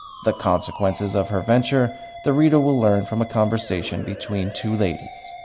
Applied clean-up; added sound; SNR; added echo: none; Musical instrument; 16 dB; none.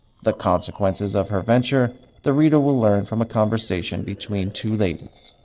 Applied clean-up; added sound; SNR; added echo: neural separator model SepFormer DNS4.